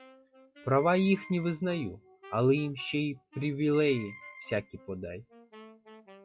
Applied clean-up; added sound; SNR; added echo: classical method log-MMSE.